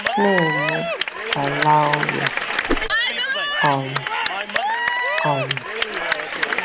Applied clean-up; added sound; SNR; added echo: none; Whoosh, swoosh, swish + Cheering / Clapping; -2 dB; none.